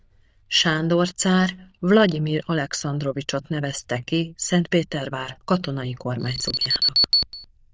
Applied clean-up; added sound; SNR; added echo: neural diffusion model UNIVERSE++.